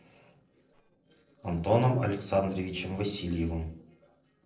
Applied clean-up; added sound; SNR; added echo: neural separator model SepFormer DNS4.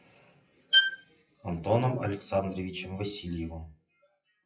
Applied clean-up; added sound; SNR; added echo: classical method WPE with log-MMSE.